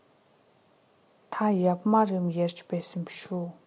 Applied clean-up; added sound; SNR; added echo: none; none; none; none.